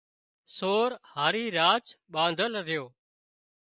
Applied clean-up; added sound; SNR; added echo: neural mask model Resemble Enhance denoiser.